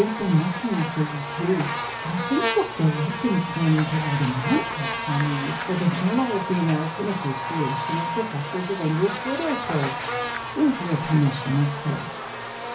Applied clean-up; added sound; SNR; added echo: none; Buzz; 5 dB; reverberation time 0.5 s.